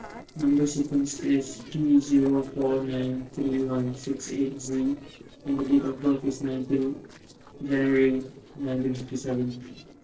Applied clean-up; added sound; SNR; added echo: neural separator model SepFormer DNS4.